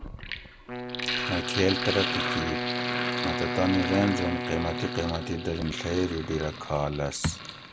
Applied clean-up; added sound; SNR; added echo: none; Wind instrument, woodwind instrument + Sink (filling or washing); 2 dB; none.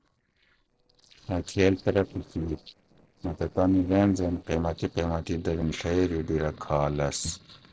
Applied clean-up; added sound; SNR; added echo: neural separator model SepFormer DNS4.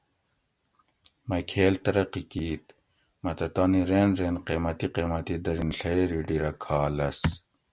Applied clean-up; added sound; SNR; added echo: none; none; none; none.